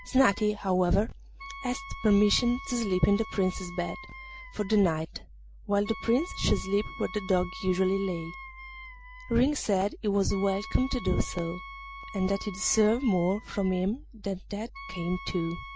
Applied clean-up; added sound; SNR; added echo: none; Wind instrument, woodwind instrument; 16 dB; none.